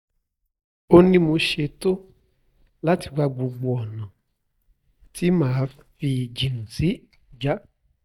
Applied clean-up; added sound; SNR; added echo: neural mask model DeepFilterNet 3.